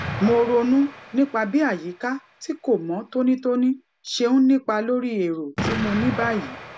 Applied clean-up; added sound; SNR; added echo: none; Explosion; 12 dB; none.